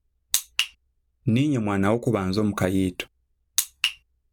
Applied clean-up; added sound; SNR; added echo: none; none; none; none.